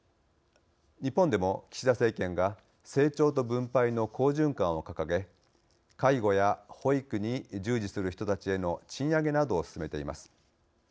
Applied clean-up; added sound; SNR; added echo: none; none; none; none.